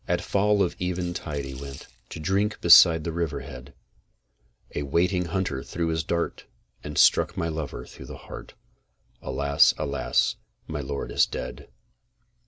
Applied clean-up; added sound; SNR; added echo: none; Rattle / Rattle (instrument); 19 dB; none.